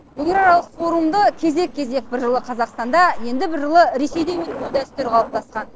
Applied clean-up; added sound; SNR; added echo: neural separator model SepFormer DNS4.